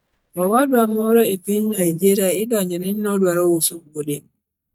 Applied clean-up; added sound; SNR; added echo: neural mask model DeepFilterNet 3.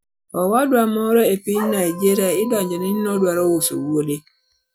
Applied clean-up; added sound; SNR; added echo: none; none; none; none.